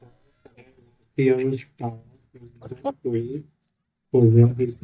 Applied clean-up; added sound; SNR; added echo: neural mask model DeepFilterNet 3.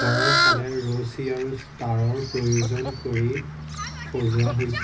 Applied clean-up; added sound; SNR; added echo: none; Fowl; 2 dB; reverberation time 0.3 s.